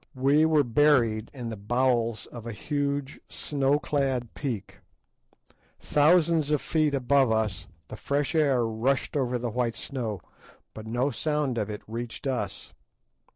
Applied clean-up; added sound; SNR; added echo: neural separator model SepFormer DNS4.